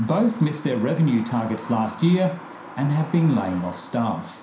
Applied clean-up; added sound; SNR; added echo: none; Bird vocalization, bird call, bird song; 17 dB; reverberation time 0.5 s.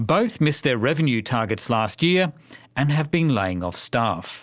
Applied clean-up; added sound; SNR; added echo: none; none; none; none.